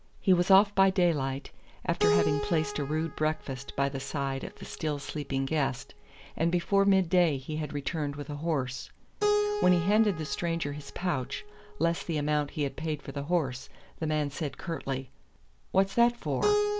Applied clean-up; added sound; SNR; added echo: none; Keyboard (musical); 8 dB; none.